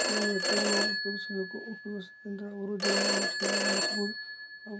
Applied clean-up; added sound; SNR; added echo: none; Telephone; -4 dB; none.